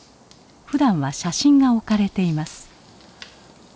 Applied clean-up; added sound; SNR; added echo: none; none; none; none.